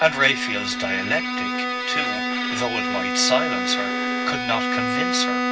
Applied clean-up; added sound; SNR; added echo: none; Bowed string instrument; -1 dB; reverberation time 0.4 s.